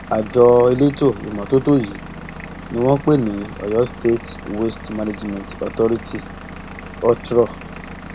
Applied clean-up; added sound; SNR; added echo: none; Engine / Vehicle; 14 dB; none.